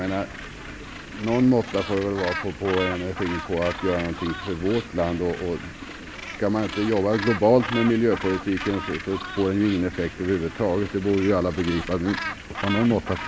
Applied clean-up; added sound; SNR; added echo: none; Gull, seagull; 11 dB; none.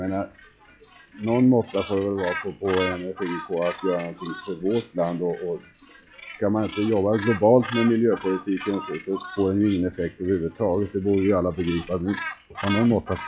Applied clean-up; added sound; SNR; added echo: classical method log-MMSE.